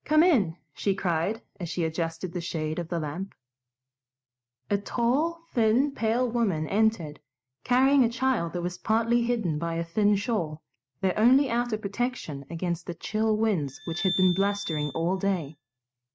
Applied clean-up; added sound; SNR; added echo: neural mask model RNNoise.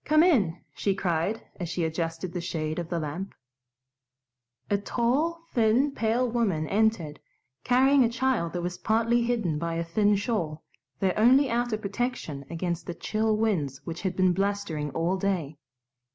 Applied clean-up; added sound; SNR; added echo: none; none; none; none.